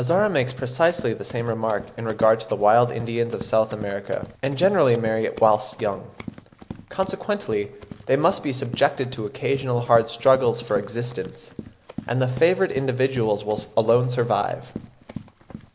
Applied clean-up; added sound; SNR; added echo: none; Run; 17 dB; none.